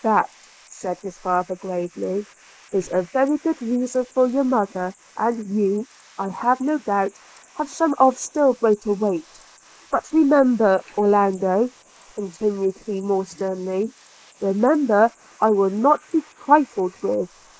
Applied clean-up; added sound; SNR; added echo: neural mask model Resemble Enhance denoiser.